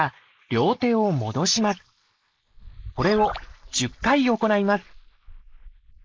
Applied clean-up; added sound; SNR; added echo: neural mask model Resemble Enhance denoiser.